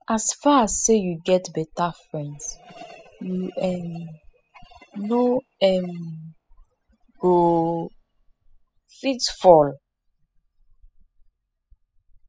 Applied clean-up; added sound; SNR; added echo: classical method spectral subtraction.